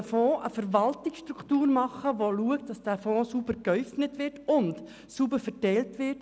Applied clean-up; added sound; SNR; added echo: none; none; none; none.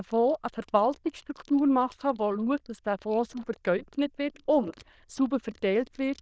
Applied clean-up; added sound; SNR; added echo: neural diffusion model UNIVERSE++.